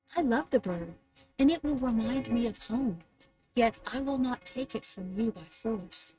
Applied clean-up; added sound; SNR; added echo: neural mask model RNNoise.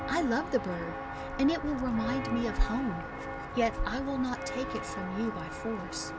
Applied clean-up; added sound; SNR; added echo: none; Walk, footsteps; 3 dB; none.